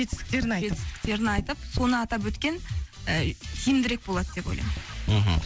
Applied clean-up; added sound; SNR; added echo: none; Tap; 11 dB; none.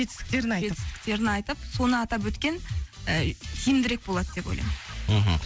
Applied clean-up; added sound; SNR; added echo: none; none; none; none.